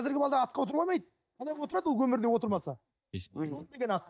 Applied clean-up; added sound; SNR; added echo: neural mask model DeepFilterNet 3.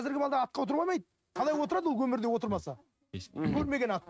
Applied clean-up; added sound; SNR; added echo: neural mask model RNNoise.